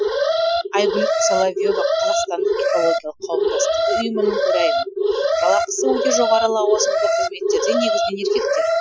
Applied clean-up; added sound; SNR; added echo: classical method Wiener filter.